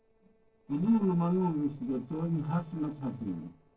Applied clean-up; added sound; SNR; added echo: neural separator model SepFormer DNS4.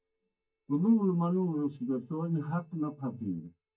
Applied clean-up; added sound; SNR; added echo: neural mask model DeepFilterNet 3.